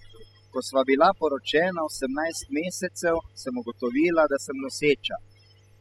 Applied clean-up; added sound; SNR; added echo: classical method spectral subtraction.